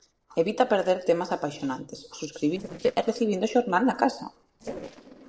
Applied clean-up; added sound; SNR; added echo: neural separator model SepFormer DNS4.